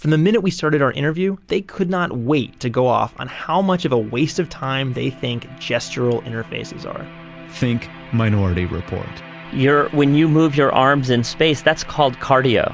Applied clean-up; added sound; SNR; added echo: none; none; none; none.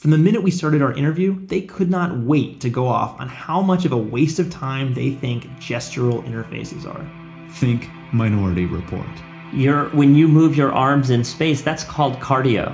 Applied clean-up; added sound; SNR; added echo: none; none; none; reverberation time 0.4 s.